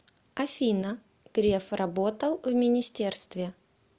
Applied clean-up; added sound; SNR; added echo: none; none; none; none.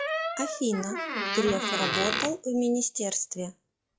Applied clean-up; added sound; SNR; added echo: classical method log-MMSE.